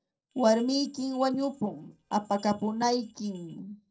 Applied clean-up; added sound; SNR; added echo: neural separator model SepFormer DNS4.